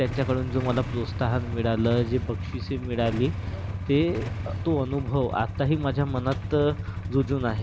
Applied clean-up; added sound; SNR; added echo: none; Idling / Engine starting / Motorcycle / Accelerating, revving, vroom; 5 dB; none.